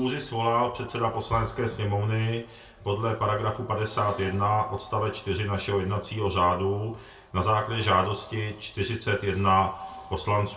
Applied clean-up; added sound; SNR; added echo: none; none; none; reverberation time 0.3 s.